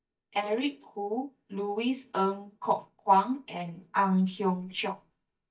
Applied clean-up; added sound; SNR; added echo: neural mask model DeepFilterNet 3.